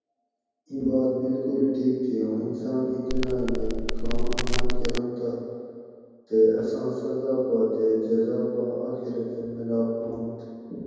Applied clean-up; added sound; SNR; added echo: none; Crackle; -4 dB; reverberation time 2.2 s.